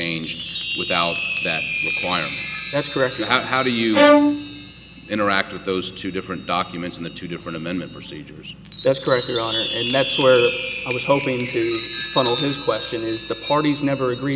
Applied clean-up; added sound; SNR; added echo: none; Chime + Bowed string instrument; 3 dB; none.